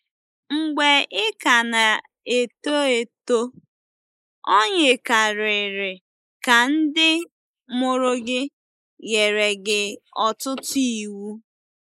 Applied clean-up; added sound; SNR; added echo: neural mask model Resemble Enhance denoiser.